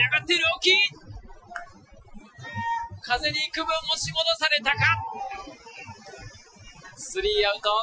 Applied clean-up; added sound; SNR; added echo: classical method Wiener filter.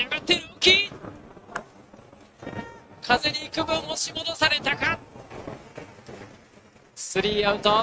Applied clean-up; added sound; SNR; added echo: neural mask model RNNoise.